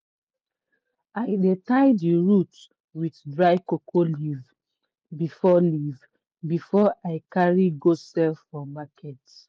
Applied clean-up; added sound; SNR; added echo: none; none; none; none.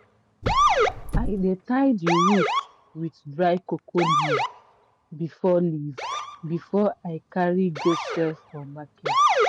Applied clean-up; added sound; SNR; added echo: none; Car + Motor vehicle (road) / Siren; 0 dB; none.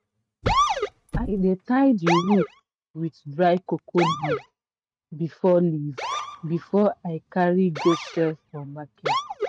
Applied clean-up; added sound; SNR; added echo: neural mask model RNNoise.